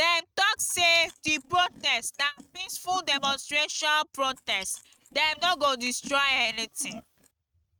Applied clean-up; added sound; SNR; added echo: neural mask model RNNoise.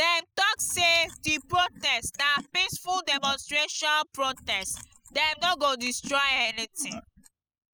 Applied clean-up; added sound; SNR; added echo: classical method spectral subtraction.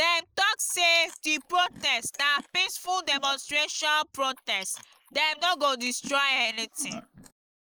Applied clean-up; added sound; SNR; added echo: neural mask model Resemble Enhance denoiser.